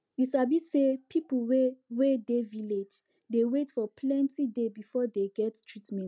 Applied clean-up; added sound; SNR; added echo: none; none; none; none.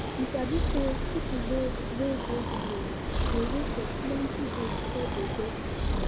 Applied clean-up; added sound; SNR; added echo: none; Water + Breathing; -3 dB; none.